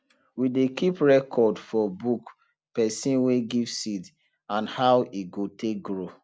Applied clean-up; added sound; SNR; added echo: none; none; none; none.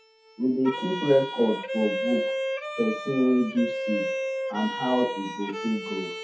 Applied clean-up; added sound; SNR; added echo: classical method WPE with log-MMSE.